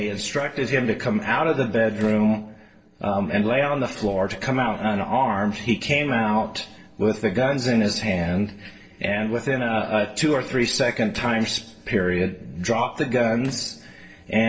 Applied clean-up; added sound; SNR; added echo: neural separator model SepFormer DNS4.